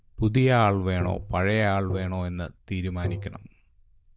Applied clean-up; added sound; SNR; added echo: neural diffusion model UNIVERSE++.